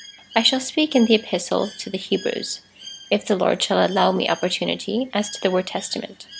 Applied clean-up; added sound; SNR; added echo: none; Bird; 20 dB; none.